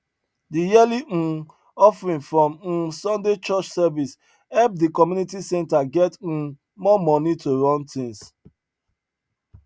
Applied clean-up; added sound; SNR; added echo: none; none; none; none.